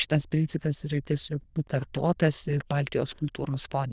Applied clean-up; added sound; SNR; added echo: neural diffusion model UNIVERSE++.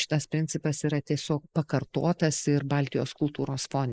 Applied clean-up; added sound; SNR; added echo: neural mask model Resemble Enhance denoiser.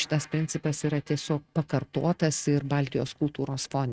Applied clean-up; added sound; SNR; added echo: neural mask model RNNoise.